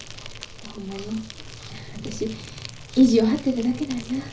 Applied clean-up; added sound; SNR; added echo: none; Insect; 15 dB; reverberation time 0.5 s.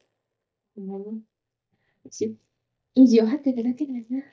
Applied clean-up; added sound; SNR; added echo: neural mask model DeepFilterNet 3.